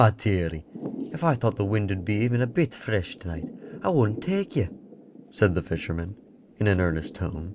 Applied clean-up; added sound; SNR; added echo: none; Thunder / Rain; 15 dB; none.